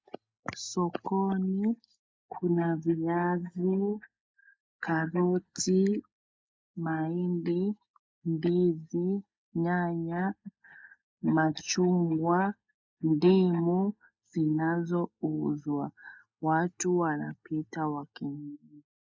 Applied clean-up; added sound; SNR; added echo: neural mask model Resemble Enhance denoiser.